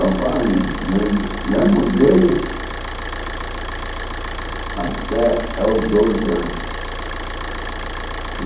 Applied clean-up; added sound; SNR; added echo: none; Idling / Car; 6 dB; reverberation time 1.2 s.